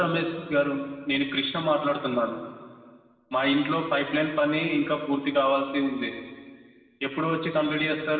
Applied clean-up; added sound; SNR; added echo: none; none; none; reverberation time 2.3 s.